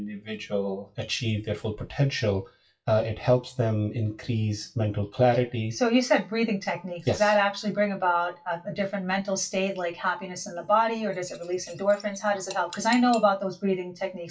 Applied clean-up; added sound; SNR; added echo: classical method WPE with log-MMSE.